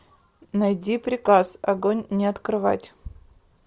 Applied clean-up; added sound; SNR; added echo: none; none; none; none.